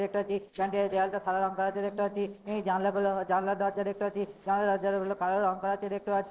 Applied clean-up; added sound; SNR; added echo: neural separator model SepFormer DNS4.